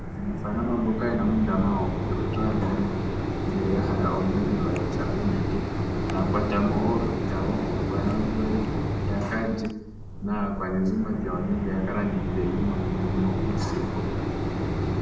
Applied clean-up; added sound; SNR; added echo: none; Mechanisms; -1 dB; reverberation time 0.7 s.